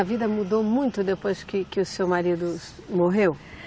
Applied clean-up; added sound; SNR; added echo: none; none; none; none.